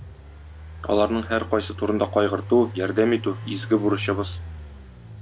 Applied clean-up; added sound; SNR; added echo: none; Engine; 11 dB; none.